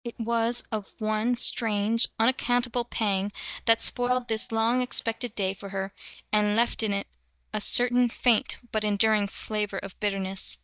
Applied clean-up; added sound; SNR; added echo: neural mask model DeepFilterNet 3.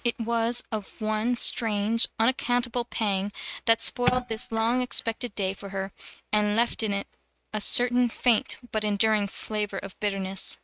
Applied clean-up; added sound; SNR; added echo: neural mask model RNNoise.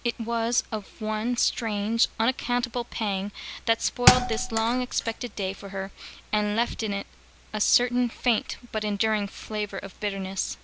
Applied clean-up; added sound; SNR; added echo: none; Thump, thud; 1 dB; none.